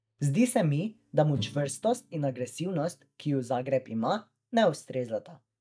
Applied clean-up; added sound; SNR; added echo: neural mask model DeepFilterNet 3.